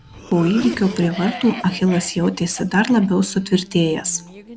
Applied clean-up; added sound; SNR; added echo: none; Cough; 16 dB; none.